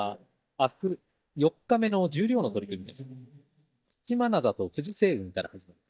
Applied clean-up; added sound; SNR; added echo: neural mask model DeepFilterNet 3.